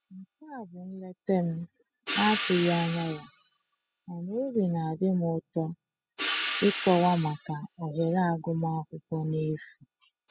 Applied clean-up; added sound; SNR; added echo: classical method spectral subtraction.